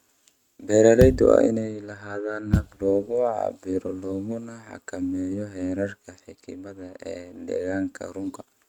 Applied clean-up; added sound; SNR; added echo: neural mask model RNNoise.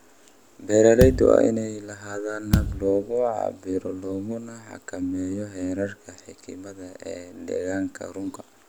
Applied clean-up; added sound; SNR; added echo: none; Bass drum; 3 dB; none.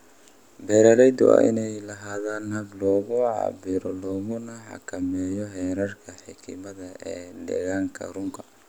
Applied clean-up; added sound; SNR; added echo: none; none; none; none.